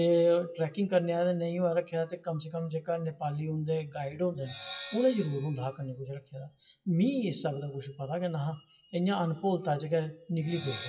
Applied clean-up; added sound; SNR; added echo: classical method WPE with log-MMSE.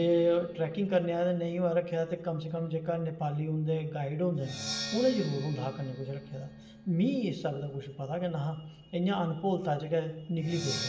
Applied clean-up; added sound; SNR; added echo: none; Percussion; 14 dB; reverberation time 0.8 s.